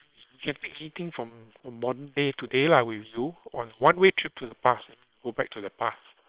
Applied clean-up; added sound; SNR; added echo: neural separator model SepFormer WHAM!.